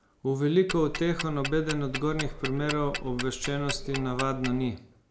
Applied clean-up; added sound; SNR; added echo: none; Tick-tock; 6 dB; none.